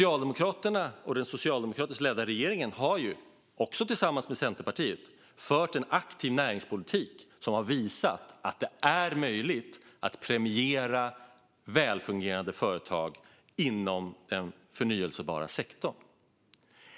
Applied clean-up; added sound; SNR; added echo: none; none; none; none.